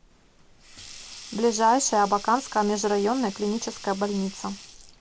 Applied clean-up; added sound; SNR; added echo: none; Sink (filling or washing); 16 dB; none.